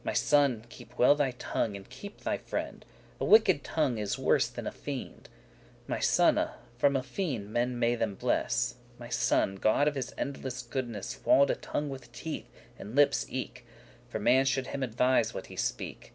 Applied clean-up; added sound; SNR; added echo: none; none; none; none.